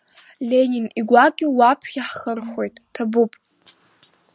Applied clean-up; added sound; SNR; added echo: none; Brass instrument; 17 dB; none.